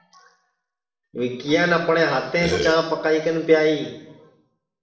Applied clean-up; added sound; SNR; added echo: none; Burping, eructation; 2 dB; reverberation time 0.8 s.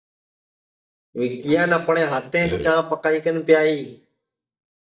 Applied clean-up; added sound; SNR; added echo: neural mask model DeepFilterNet 3.